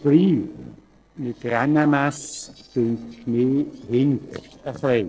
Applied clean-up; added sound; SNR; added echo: neural separator model SepFormer DNS4.